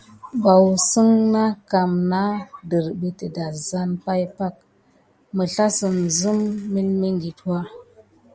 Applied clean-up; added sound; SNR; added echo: none; none; none; none.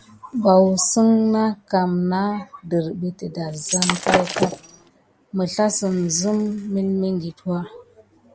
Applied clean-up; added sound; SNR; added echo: none; Shatter; 2 dB; none.